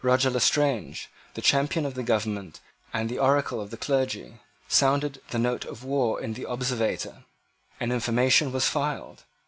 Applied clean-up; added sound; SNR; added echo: none; none; none; none.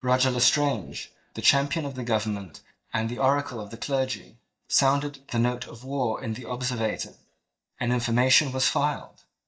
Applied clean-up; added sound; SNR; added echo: neural mask model DeepFilterNet 3.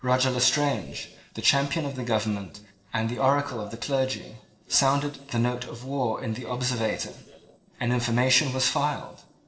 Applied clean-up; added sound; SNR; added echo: neural separator model SepFormer DNS4.